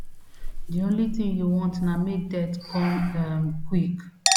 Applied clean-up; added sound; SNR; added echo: none; Chink, clink; 4 dB; none.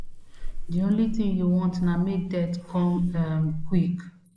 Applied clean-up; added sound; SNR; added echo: neural mask model Resemble Enhance denoiser.